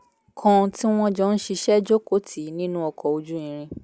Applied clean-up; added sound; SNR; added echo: none; none; none; none.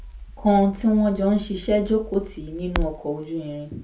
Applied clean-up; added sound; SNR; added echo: none; Crackle; 11 dB; reverberation time 0.2 s.